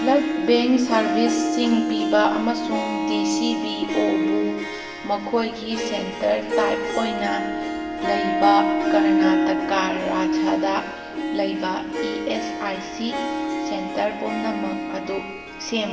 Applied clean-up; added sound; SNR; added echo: none; Harp; 0 dB; reverberation time 1.2 s.